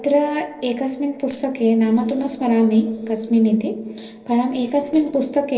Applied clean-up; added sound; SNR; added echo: neural separator model SepFormer DNS4.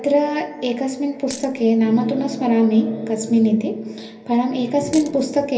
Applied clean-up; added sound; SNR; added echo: none; Coin (dropping); 16 dB; reverberation time 0.3 s.